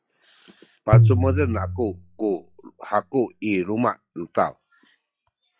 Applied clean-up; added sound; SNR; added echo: classical method log-MMSE.